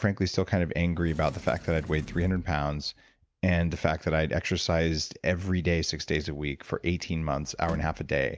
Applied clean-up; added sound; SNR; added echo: none; Sliding door; 19 dB; none.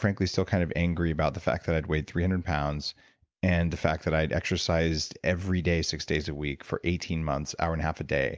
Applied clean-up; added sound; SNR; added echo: none; none; none; none.